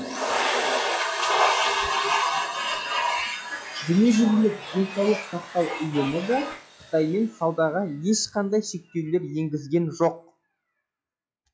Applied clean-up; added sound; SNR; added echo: classical method log-MMSE.